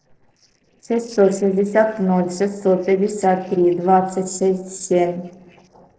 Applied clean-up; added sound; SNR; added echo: neural separator model SepFormer DNS4.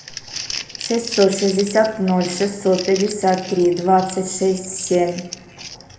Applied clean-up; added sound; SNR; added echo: none; Crumpling, crinkling; 13 dB; reverberation time 0.9 s.